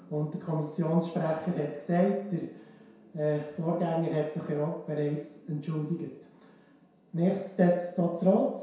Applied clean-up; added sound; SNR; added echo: none; none; none; reverberation time 0.7 s.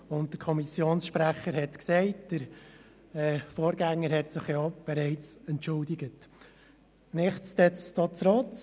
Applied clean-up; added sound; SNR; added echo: none; none; none; none.